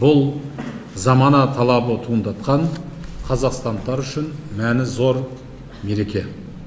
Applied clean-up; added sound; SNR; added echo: none; Car passing by; 19 dB; none.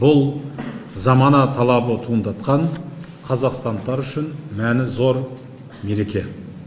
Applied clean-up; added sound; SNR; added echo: none; none; none; none.